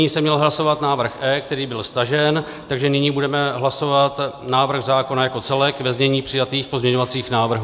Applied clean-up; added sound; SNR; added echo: none; none; none; none.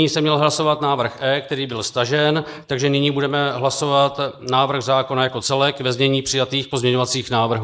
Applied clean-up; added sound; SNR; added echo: neural mask model Resemble Enhance denoiser.